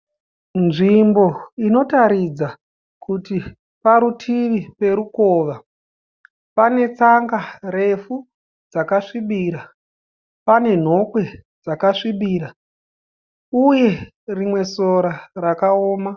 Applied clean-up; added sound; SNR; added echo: none; none; none; none.